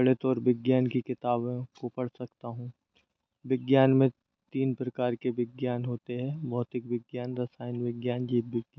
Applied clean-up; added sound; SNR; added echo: none; none; none; none.